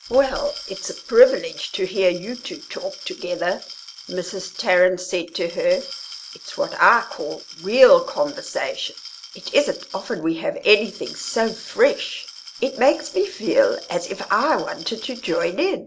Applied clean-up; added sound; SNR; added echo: none; Glass; 17 dB; none.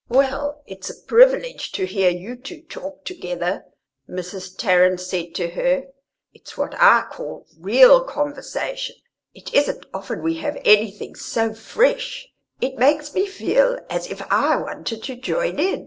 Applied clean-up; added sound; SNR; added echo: none; none; none; none.